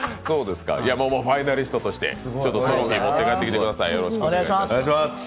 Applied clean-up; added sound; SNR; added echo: none; none; none; none.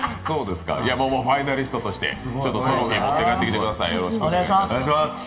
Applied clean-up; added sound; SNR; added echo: none; none; none; reverberation time 1.4 s.